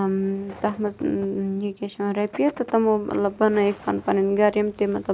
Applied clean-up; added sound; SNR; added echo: none; none; none; none.